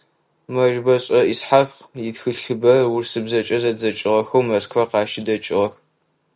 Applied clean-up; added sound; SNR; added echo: none; none; none; none.